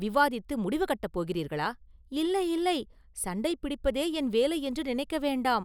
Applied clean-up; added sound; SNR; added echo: none; none; none; none.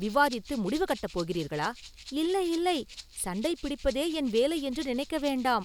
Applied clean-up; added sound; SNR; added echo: none; Rattle (instrument); 19 dB; none.